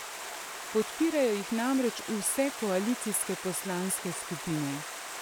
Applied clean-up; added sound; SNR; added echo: none; Stream; 8 dB; none.